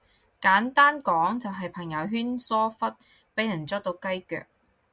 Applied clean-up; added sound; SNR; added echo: none; none; none; none.